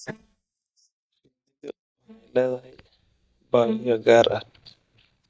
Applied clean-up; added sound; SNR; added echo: neural mask model DeepFilterNet 3.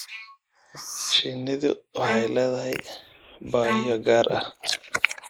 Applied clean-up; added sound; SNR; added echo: neural mask model Resemble Enhance denoiser.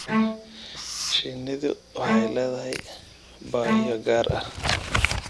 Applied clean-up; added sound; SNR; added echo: none; Writing + Bowed string instrument; -1 dB; none.